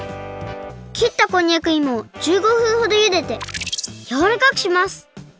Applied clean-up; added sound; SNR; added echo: none; none; none; none.